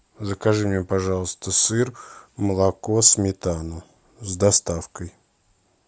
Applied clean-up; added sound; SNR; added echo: none; none; none; none.